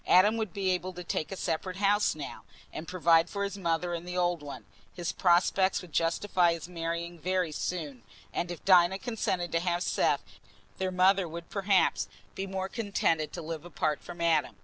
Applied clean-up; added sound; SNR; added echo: none; none; none; none.